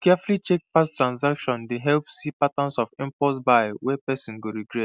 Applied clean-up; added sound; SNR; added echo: none; none; none; none.